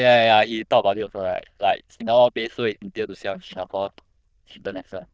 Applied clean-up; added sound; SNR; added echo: neural diffusion model UNIVERSE++.